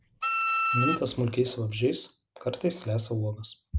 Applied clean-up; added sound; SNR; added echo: none; Wind instrument, woodwind instrument; -1 dB; none.